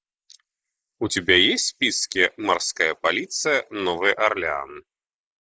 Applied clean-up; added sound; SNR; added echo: neural mask model Resemble Enhance denoiser.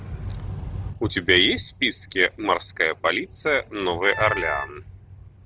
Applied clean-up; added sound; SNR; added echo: none; Wind instrument, woodwind instrument; 9 dB; none.